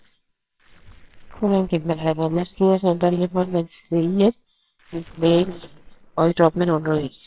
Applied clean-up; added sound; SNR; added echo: neural separator model SepFormer WHAMR!.